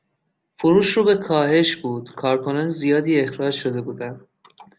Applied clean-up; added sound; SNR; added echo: none; none; none; none.